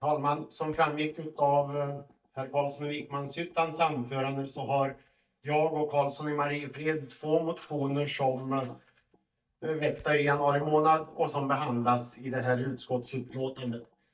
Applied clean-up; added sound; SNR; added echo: neural mask model DeepFilterNet 3.